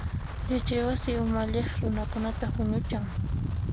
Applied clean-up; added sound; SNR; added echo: none; Wind; -1 dB; none.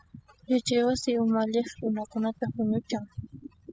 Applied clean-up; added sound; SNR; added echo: classical method spectral subtraction.